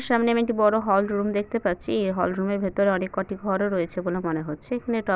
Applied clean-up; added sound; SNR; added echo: none; none; none; none.